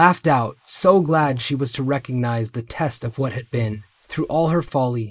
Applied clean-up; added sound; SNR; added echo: neural mask model Resemble Enhance denoiser.